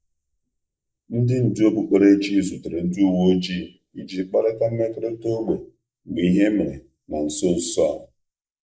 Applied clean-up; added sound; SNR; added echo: neural mask model Resemble Enhance denoiser.